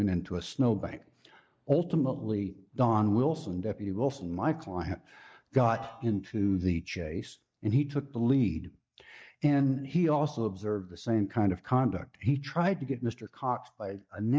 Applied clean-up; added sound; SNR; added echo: neural mask model DeepFilterNet 3.